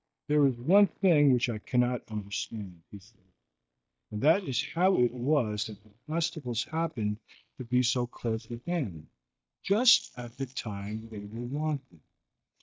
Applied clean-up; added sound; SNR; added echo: neural mask model DeepFilterNet 3.